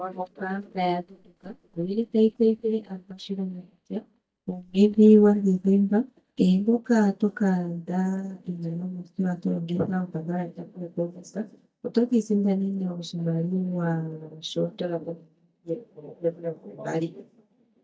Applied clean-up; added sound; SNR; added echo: neural mask model DeepFilterNet 3.